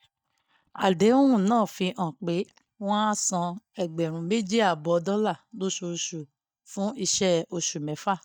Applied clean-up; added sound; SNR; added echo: neural mask model DeepFilterNet 3.